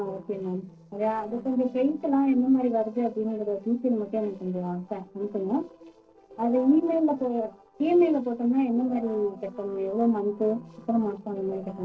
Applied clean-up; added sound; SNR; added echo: neural separator model SepFormer DNS4.